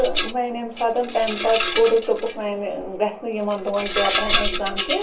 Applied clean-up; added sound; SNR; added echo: none; Rattle; 1 dB; reverberation time 0.3 s.